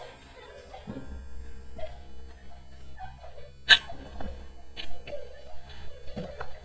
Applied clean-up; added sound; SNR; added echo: neural mask model DeepFilterNet 3.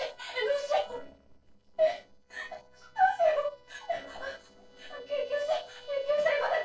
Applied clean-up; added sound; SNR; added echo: neural separator model SepFormer DNS4.